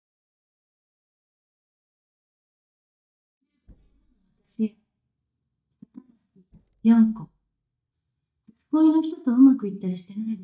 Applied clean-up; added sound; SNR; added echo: neural mask model DeepFilterNet 3.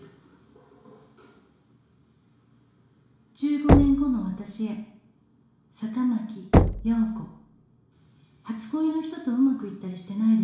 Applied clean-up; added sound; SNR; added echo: none; Knock; -1 dB; reverberation time 0.7 s.